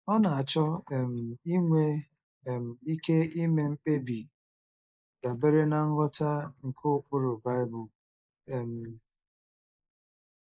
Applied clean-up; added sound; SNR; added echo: neural mask model Resemble Enhance denoiser.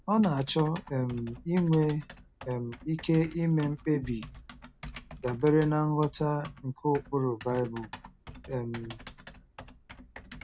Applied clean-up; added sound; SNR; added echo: none; Typing; 17 dB; none.